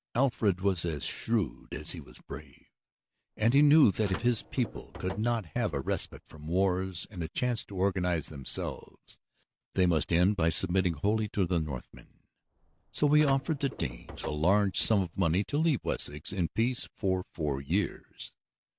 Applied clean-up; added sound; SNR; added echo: none; Car; 17 dB; none.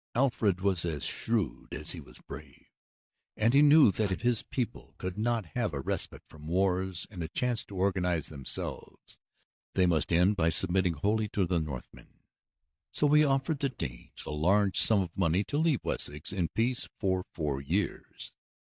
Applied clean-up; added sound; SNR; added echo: neural mask model DeepFilterNet 3.